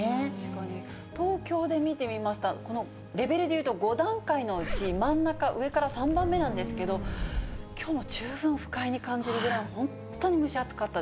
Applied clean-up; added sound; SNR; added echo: none; Zipper (clothing); 6 dB; none.